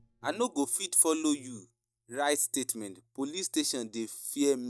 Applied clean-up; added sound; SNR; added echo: neural mask model DeepFilterNet 3.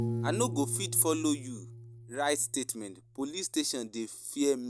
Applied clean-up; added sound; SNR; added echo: none; Piano; 8 dB; none.